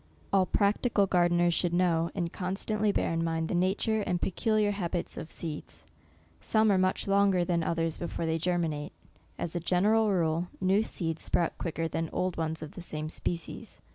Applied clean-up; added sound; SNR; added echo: none; none; none; none.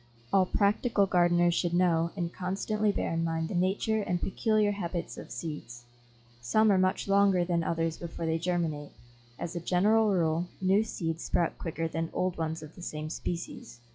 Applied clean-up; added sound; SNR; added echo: classical method log-MMSE.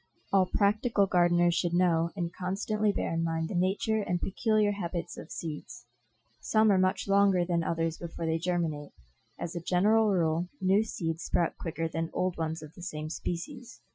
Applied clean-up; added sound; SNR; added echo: classical method Wiener filter.